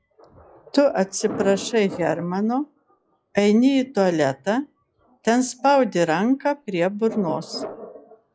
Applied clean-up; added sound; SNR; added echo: classical method log-MMSE.